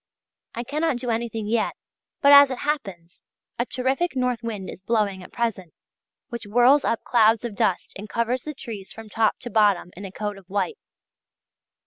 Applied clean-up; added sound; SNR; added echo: none; none; none; none.